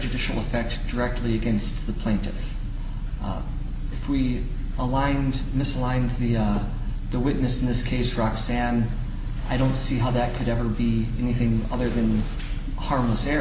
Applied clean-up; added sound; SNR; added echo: none; none; none; none.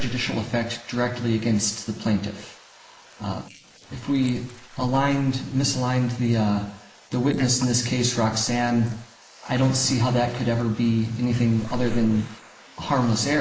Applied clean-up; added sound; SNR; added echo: neural mask model Resemble Enhance denoiser.